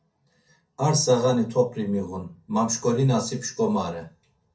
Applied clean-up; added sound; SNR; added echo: none; none; none; reverberation time 0.3 s.